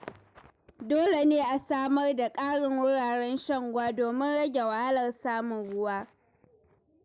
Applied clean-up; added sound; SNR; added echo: none; none; none; none.